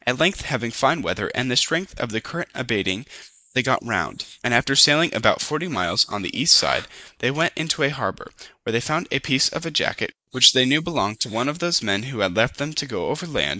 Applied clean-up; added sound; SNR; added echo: neural mask model Resemble Enhance denoiser.